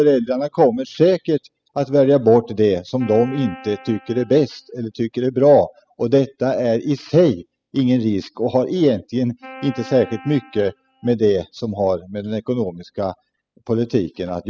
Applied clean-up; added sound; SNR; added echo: classical method spectral subtraction.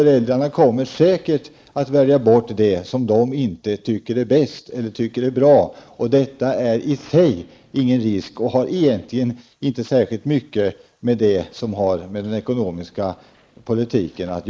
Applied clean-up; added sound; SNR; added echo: neural mask model Resemble Enhance denoiser.